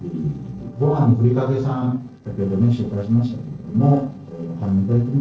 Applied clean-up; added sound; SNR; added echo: neural separator model SepFormer DNS4.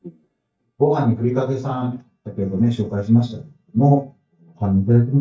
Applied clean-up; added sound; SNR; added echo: neural mask model DeepFilterNet 3.